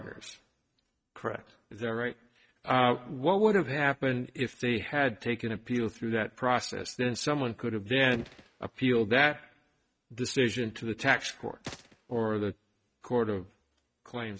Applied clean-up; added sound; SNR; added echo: neural mask model RNNoise.